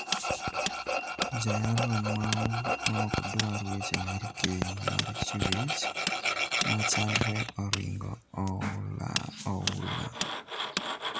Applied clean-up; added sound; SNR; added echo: none; Tools + Tools; 0 dB; none.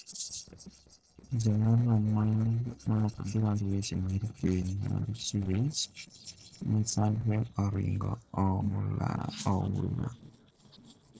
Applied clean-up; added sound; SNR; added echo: neural separator model SepFormer DNS4.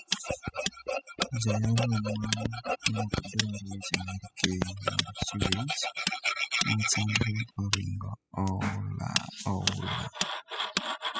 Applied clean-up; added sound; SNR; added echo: classical method spectral subtraction.